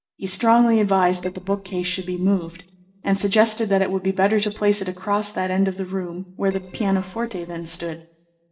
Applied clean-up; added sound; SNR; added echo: neural separator model SepFormer DNS4.